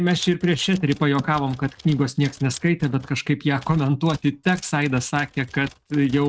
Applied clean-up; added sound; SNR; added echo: neural mask model RNNoise.